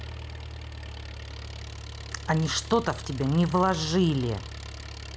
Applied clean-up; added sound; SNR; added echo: none; Engine; 10 dB; none.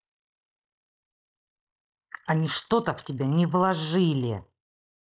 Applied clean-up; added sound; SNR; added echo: neural mask model Resemble Enhance denoiser.